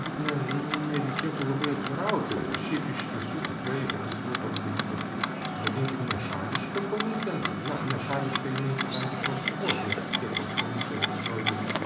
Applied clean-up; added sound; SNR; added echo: none; Clock; -3 dB; reverberation time 0.7 s.